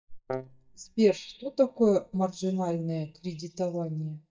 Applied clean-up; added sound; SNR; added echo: neural mask model DeepFilterNet 3.